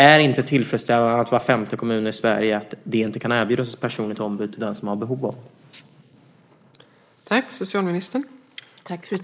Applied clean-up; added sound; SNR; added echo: neural mask model Resemble Enhance denoiser.